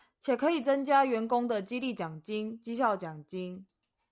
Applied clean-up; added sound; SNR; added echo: none; none; none; none.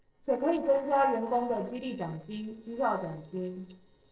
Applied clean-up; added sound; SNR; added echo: neural separator model SepFormer DNS4.